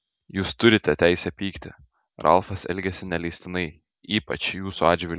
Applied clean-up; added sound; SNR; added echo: none; none; none; none.